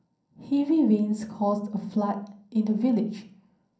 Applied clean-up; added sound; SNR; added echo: none; none; none; reverberation time 0.6 s.